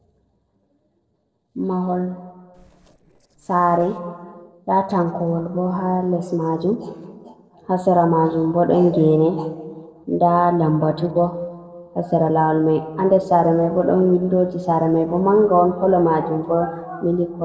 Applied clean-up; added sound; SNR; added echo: neural separator model SepFormer DNS4.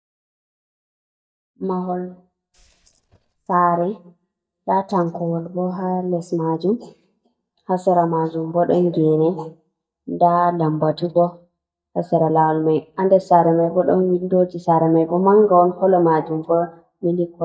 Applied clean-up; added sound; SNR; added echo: neural mask model DeepFilterNet 3.